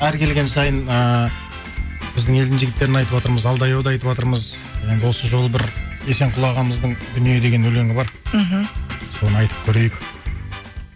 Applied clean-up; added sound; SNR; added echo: none; none; none; none.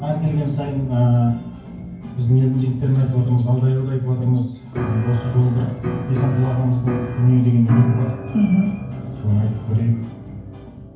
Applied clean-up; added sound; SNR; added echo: none; Piano; 11 dB; reverberation time 0.9 s.